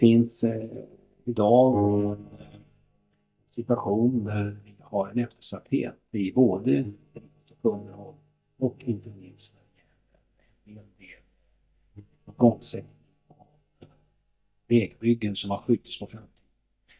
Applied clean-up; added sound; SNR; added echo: neural mask model DeepFilterNet 3.